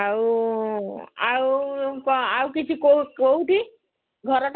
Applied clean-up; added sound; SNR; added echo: none; none; none; none.